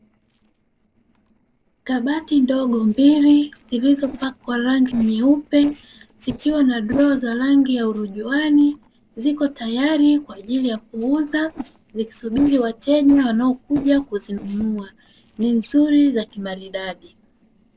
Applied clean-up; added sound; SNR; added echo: neural separator model SepFormer DNS4.